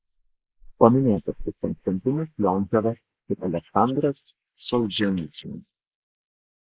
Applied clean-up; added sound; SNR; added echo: neural mask model Resemble Enhance denoiser.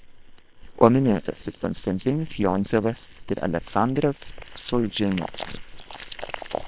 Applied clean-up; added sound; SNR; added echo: neural separator model SepFormer WHAM!.